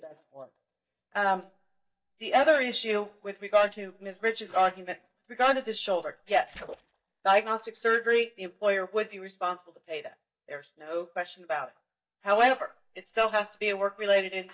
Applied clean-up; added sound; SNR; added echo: neural mask model DeepFilterNet 3.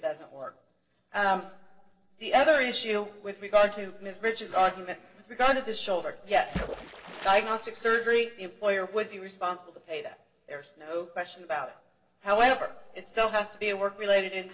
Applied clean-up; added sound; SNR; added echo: neural separator model SepFormer DNS4.